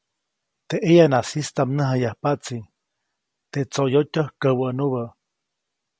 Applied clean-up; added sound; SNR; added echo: none; none; none; none.